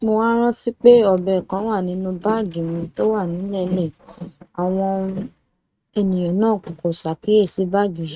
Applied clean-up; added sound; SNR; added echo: neural mask model RNNoise.